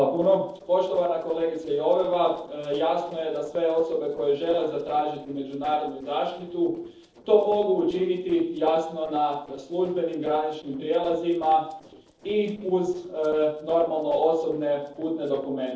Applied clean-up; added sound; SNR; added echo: neural separator model SepFormer DNS4.